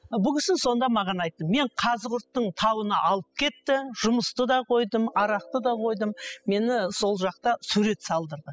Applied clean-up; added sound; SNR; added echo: classical method spectral subtraction.